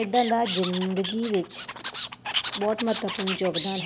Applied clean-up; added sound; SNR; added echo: none; Animal; 4 dB; none.